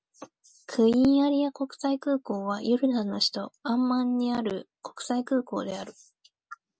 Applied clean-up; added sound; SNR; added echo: none; none; none; none.